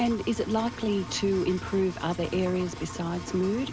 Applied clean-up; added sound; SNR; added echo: none; Engine; 11 dB; none.